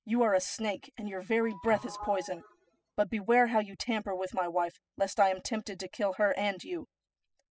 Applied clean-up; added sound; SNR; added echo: classical method spectral subtraction.